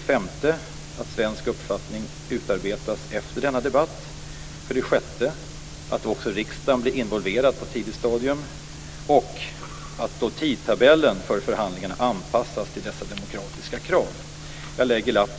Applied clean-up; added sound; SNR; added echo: none; none; none; none.